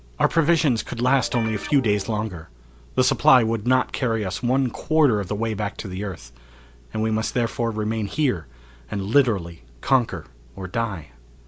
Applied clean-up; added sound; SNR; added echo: none; Guitar; 13 dB; none.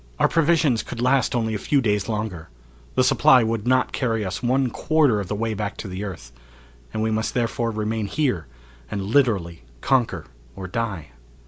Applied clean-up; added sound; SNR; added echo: none; none; none; none.